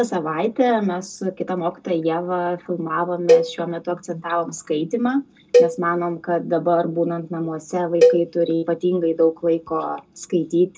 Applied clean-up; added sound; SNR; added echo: none; Cowbell; 0 dB; reverberation time 0.2 s.